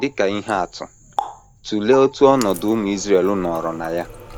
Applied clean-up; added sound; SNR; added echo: none; Water tap, faucet; 15 dB; none.